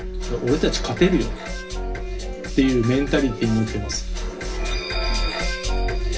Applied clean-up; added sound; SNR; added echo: none; Organ; 16 dB; reverberation time 0.2 s.